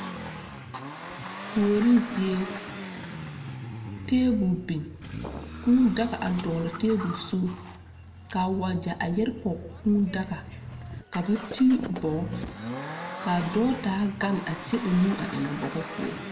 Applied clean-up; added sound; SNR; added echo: none; Accelerating, revving, vroom; 10 dB; reverberation time 0.8 s.